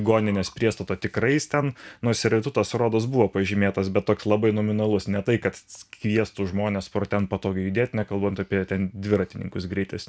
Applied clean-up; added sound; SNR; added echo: none; none; none; none.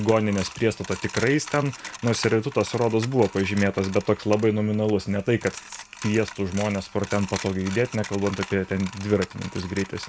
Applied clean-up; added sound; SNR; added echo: none; Coin (dropping); 15 dB; none.